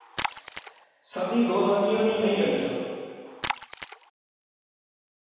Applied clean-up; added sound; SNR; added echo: none; Splash, splatter; -2 dB; reverberation time 1.9 s.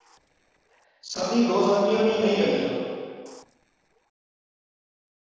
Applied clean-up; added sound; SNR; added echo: neural separator model SepFormer DNS4.